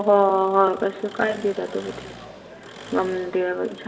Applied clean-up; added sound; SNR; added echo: none; Engine; 18 dB; reverberation time 2.1 s.